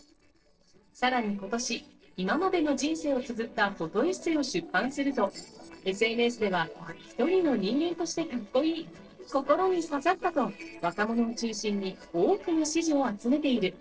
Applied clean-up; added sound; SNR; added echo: neural separator model SepFormer DNS4.